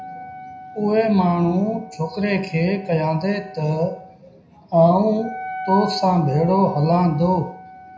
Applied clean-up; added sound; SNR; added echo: none; Wind instrument, woodwind instrument; 15 dB; reverberation time 0.4 s.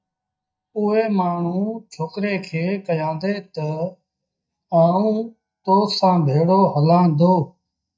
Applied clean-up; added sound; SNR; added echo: neural mask model DeepFilterNet 3.